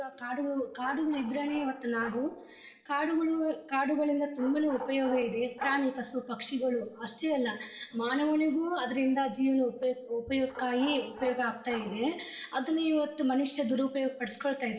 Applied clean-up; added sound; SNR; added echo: neural separator model SepFormer DNS4.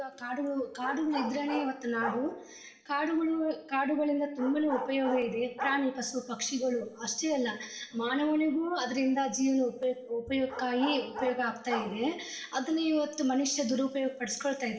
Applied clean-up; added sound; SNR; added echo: none; Bark; 10 dB; reverberation time 0.8 s.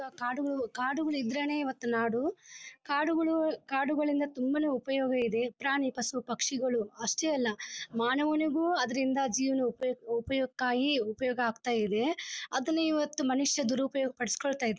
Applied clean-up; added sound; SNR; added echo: none; none; none; none.